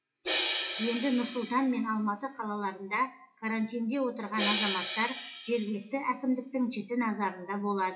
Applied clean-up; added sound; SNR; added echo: classical method WPE with log-MMSE.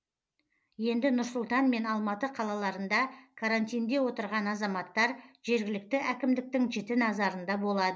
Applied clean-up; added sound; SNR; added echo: none; none; none; none.